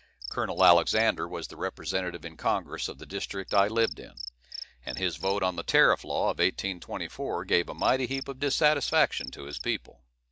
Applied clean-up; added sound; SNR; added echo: none; Cricket; 16 dB; none.